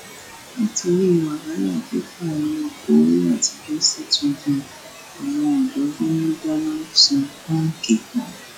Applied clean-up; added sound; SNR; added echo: classical method log-MMSE.